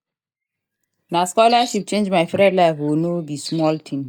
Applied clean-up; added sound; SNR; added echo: neural mask model DeepFilterNet 3.